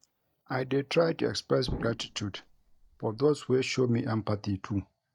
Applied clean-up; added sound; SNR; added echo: neural mask model DeepFilterNet 3.